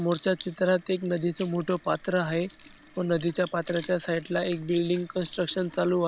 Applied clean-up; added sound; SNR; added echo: none; Sink (filling or washing) / Liquid; 19 dB; none.